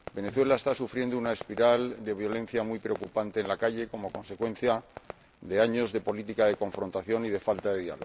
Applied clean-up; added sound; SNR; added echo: none; Fireworks; 19 dB; none.